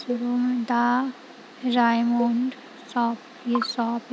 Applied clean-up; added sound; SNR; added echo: none; Cowbell; 17 dB; none.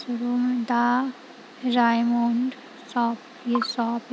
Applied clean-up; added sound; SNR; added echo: none; none; none; none.